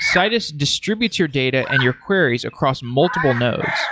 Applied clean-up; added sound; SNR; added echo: classical method log-MMSE.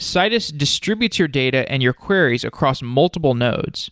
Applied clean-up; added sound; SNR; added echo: none; none; none; none.